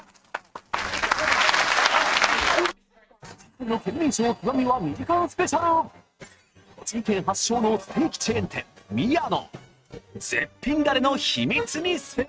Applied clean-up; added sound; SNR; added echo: neural mask model RNNoise.